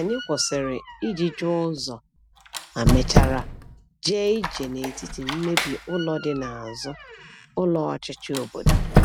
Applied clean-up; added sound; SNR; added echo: none; Squeak; -1 dB; none.